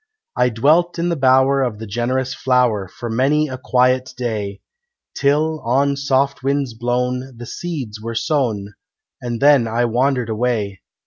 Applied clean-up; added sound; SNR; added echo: none; none; none; none.